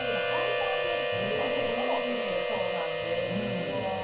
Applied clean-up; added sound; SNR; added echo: none; Harmonica; -4 dB; reverberation time 0.2 s.